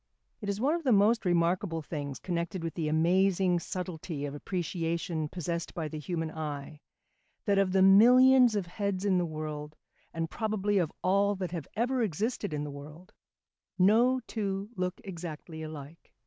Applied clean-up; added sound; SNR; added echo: none; none; none; none.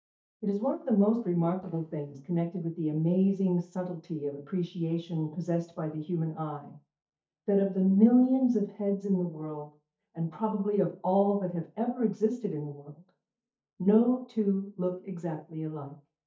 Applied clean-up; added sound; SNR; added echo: neural mask model DeepFilterNet 3.